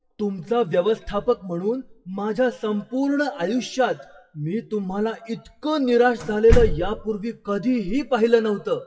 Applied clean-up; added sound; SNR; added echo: classical method WPE with log-MMSE.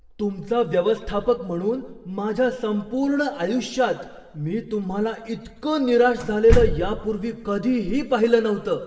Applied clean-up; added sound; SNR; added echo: none; Slam; 2 dB; reverberation time 0.7 s.